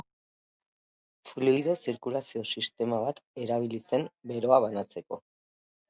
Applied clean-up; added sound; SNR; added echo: none; none; none; none.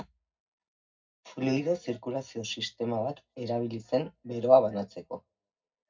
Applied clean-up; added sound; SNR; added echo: none; none; none; reverberation time 0.4 s.